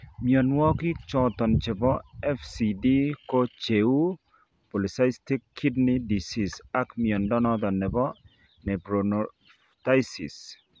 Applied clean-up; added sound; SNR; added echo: none; none; none; none.